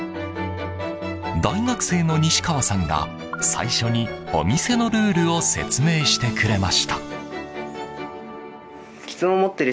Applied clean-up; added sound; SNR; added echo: none; none; none; none.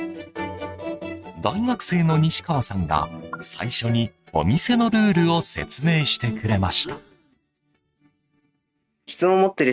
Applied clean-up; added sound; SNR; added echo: neural mask model RNNoise.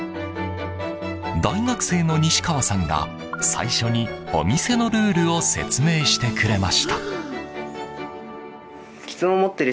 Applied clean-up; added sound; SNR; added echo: none; Breathing; 13 dB; none.